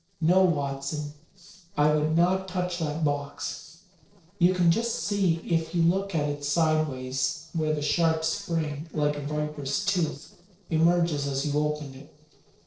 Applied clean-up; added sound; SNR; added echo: neural separator model SepFormer DNS4.